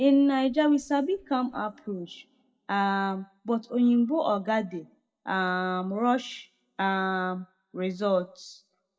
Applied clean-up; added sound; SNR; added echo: neural mask model DeepFilterNet 3.